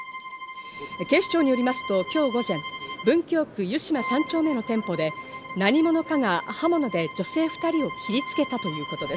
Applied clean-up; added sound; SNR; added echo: none; Bowed string instrument; 11 dB; none.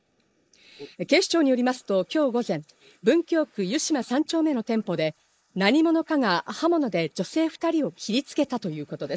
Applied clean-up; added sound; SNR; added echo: neural mask model Resemble Enhance denoiser.